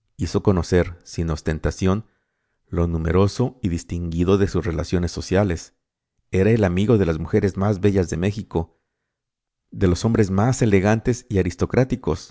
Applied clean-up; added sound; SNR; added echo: none; none; none; none.